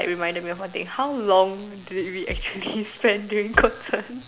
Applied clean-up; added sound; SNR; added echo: none; Bass drum; 11 dB; none.